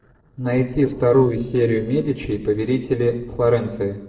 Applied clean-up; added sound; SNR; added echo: neural separator model SepFormer DNS4.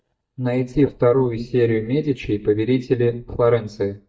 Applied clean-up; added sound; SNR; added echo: neural mask model DeepFilterNet 3.